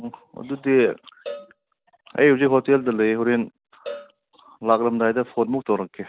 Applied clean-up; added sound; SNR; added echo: none; Cowbell; 20 dB; none.